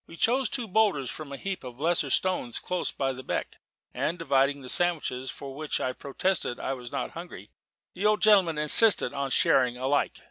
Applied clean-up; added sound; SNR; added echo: none; none; none; none.